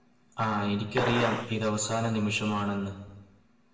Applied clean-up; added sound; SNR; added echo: none; Gunshot, gunfire; 5 dB; reverberation time 1.1 s.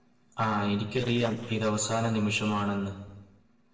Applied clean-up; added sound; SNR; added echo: neural separator model SepFormer DNS4.